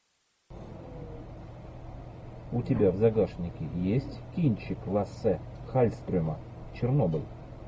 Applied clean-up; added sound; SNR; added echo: none; none; none; none.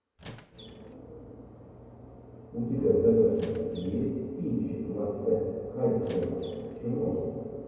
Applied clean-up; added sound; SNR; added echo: none; Squeak; 18 dB; reverberation time 2.2 s.